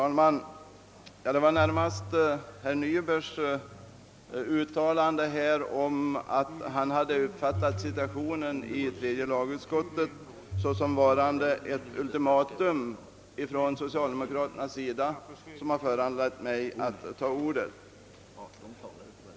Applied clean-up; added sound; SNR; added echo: none; Bowed string instrument; 11 dB; none.